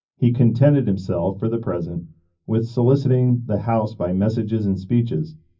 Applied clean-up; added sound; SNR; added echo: none; none; none; reverberation time 0.4 s.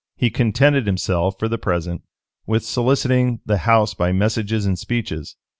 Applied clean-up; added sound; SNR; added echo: none; none; none; none.